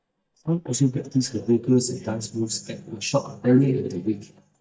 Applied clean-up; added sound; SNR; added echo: neural mask model DeepFilterNet 3.